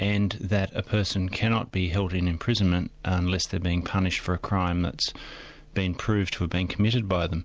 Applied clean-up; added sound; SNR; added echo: none; none; none; none.